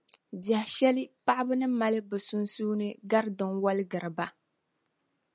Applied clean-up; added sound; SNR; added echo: none; none; none; none.